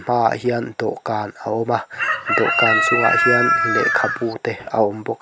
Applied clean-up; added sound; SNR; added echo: none; Chicken, rooster; -3 dB; none.